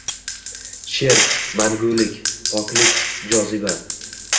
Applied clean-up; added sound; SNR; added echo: none; Gunshot, gunfire; -1 dB; reverberation time 1.0 s.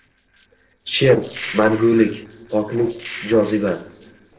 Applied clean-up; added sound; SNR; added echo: neural separator model SepFormer DNS4.